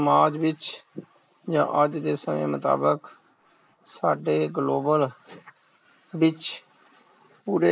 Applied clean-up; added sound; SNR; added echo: neural mask model Resemble Enhance denoiser.